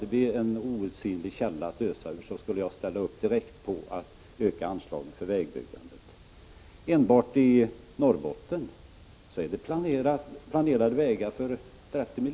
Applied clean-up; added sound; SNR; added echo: none; none; none; none.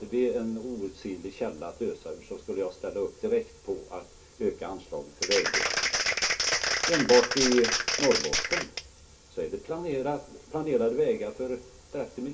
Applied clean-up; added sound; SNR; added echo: none; Applause; -2 dB; reverberation time 0.2 s.